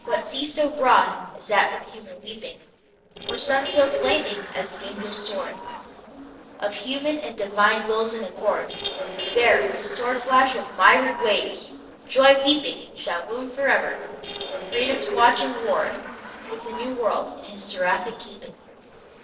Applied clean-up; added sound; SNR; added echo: neural separator model SepFormer DNS4.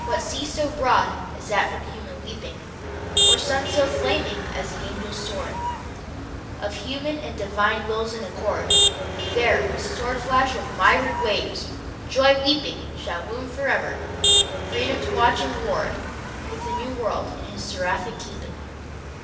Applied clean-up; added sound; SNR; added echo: none; Motor vehicle (road); 2 dB; reverberation time 1.0 s.